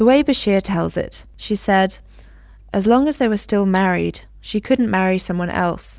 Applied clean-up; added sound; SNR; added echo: none; none; none; none.